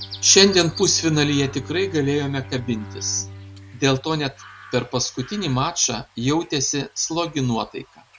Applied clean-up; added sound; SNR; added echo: none; Bowed string instrument + Chirp, tweet; 17 dB; none.